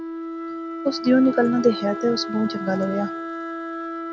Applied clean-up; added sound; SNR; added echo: none; Wind instrument, woodwind instrument; 8 dB; none.